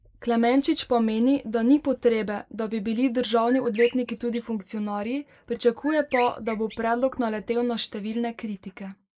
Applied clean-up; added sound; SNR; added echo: neural mask model Resemble Enhance denoiser.